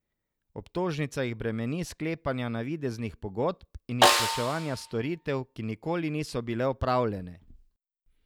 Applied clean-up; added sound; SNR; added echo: none; Snare drum; -3 dB; none.